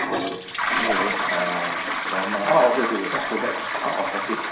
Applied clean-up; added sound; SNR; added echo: none; Toilet flush; 0 dB; reverberation time 0.7 s.